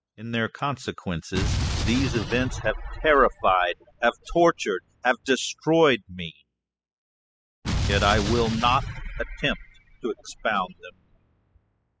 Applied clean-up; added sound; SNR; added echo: classical method spectral subtraction.